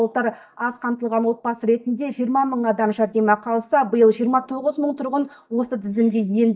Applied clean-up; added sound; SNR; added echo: neural mask model DeepFilterNet 3.